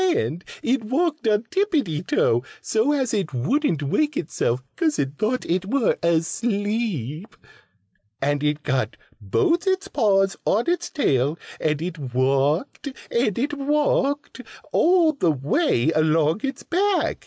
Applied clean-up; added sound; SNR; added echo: none; none; none; none.